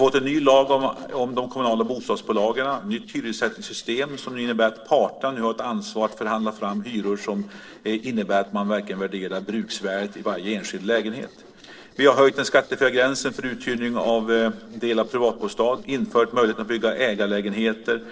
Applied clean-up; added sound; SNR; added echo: neural separator model SepFormer DNS4.